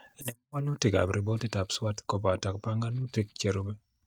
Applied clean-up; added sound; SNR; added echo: neural mask model DeepFilterNet 3.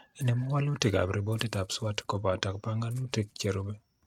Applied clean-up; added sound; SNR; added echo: neural mask model RNNoise.